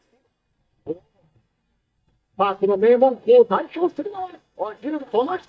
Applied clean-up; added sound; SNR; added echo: neural mask model DeepFilterNet 3.